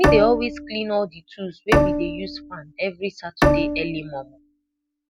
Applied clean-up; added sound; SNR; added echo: none; Bowed string instrument; -2 dB; none.